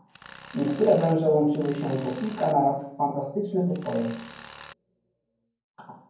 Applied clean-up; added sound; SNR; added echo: none; Tools; 19 dB; reverberation time 0.9 s.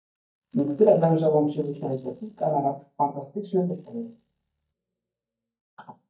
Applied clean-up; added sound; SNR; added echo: neural mask model DeepFilterNet 3.